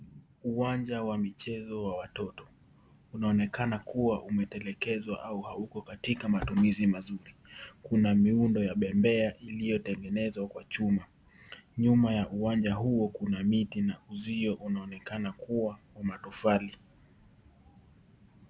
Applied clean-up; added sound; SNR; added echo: none; none; none; none.